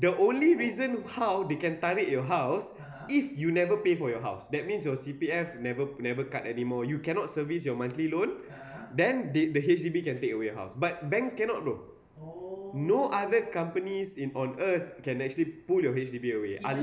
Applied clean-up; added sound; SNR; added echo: none; none; none; none.